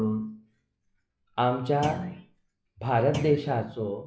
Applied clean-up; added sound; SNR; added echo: classical method log-MMSE.